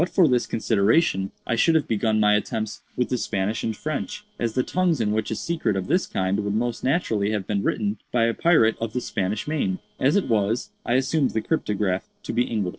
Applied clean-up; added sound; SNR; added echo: neural separator model SepFormer DNS4.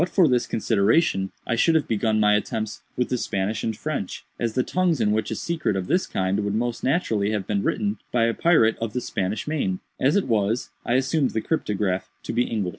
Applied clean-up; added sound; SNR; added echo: none; none; none; none.